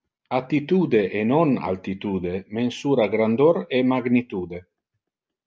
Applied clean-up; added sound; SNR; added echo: none; none; none; none.